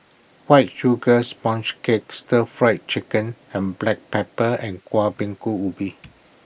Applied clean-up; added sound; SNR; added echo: neural mask model Resemble Enhance denoiser.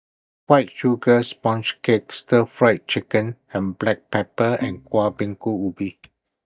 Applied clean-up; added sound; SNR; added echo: neural mask model DeepFilterNet 3.